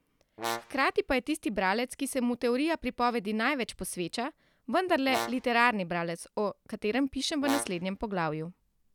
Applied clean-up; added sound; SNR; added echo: none; Brass instrument; 10 dB; none.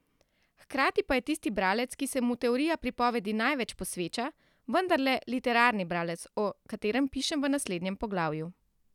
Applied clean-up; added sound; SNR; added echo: none; none; none; none.